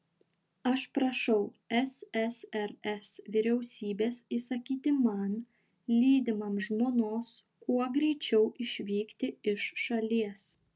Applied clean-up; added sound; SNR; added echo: none; none; none; none.